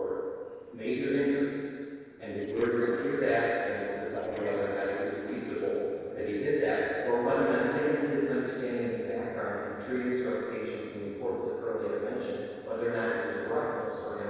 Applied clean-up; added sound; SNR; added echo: neural separator model SepFormer DNS4.